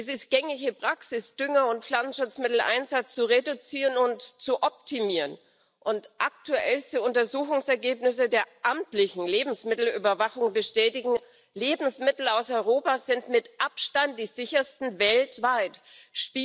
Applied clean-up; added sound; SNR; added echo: none; none; none; none.